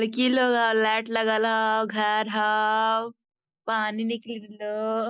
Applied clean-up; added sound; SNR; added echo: neural mask model Resemble Enhance denoiser.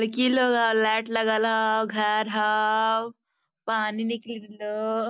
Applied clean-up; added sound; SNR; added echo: none; none; none; none.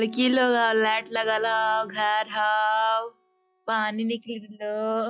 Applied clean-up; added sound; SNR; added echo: classical method log-MMSE.